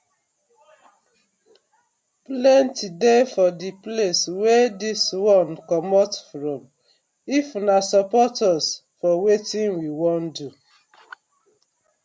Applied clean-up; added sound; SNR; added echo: none; none; none; none.